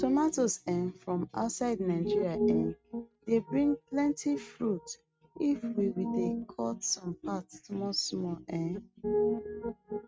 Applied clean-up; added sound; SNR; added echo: neural mask model RNNoise.